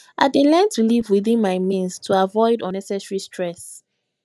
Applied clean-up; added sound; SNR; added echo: neural mask model DeepFilterNet 3.